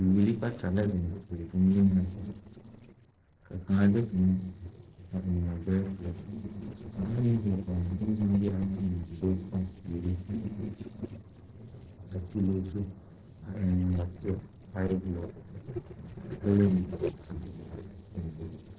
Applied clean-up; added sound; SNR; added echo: neural separator model SepFormer DNS4.